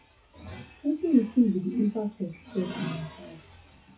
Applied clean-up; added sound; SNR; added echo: classical method WPE with log-MMSE.